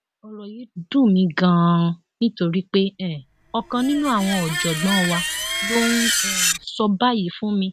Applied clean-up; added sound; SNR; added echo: none; Screech; 4 dB; none.